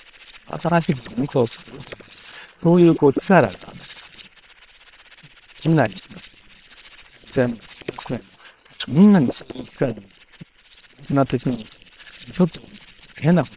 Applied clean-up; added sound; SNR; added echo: neural separator model SepFormer WHAM!.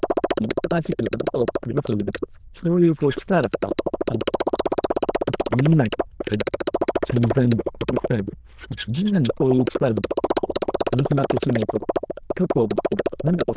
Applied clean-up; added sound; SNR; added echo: neural diffusion model UNIVERSE++.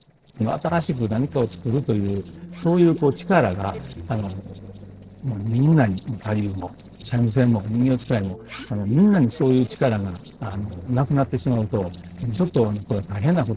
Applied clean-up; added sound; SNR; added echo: neural separator model SepFormer DNS4.